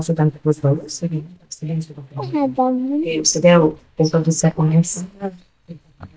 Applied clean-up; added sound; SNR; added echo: neural mask model DeepFilterNet 3.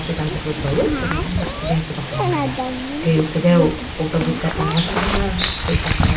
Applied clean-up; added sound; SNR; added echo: none; Bird vocalization, bird call, bird song; 0 dB; reverberation time 0.3 s.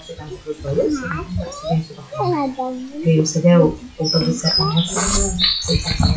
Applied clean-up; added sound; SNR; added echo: classical method WPE with log-MMSE.